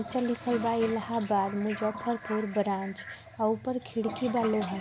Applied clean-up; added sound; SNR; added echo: none; Toilet flush; 12 dB; none.